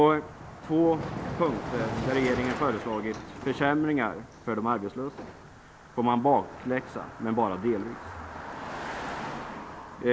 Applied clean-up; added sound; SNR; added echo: none; Car passing by; 9 dB; none.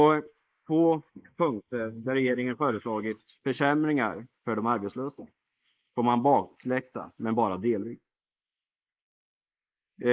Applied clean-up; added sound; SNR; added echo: neural mask model Resemble Enhance denoiser.